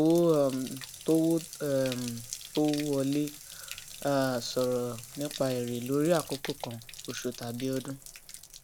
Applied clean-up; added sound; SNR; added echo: none; Bathtub (filling or washing); 14 dB; none.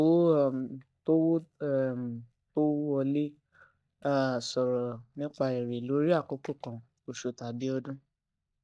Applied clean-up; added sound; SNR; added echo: neural mask model DeepFilterNet 3.